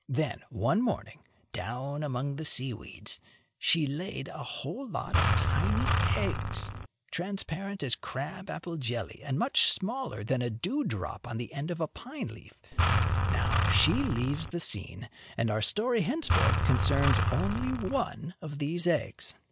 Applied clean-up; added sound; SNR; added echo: none; Engine; -4 dB; none.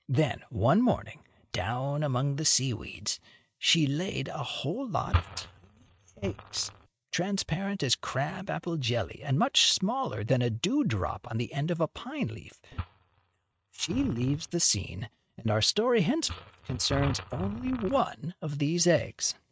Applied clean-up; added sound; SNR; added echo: neural mask model RNNoise.